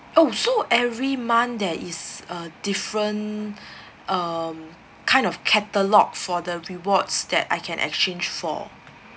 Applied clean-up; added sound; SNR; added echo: none; none; none; none.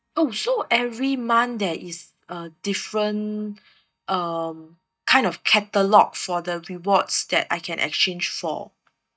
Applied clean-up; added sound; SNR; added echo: neural mask model DeepFilterNet 3.